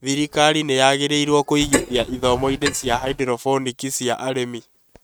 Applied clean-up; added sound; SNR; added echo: neural mask model RNNoise.